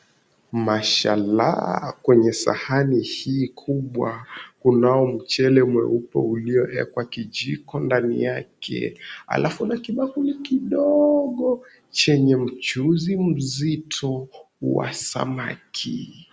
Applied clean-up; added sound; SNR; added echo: none; none; none; none.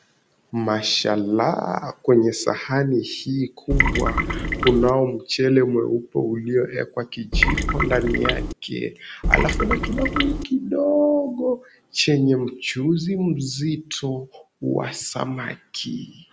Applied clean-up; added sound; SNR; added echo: none; Trickle, dribble / Water tap, faucet; -1 dB; none.